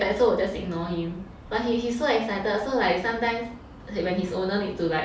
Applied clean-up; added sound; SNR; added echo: none; none; none; none.